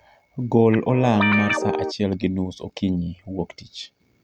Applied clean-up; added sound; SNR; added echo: none; Guitar; 2 dB; none.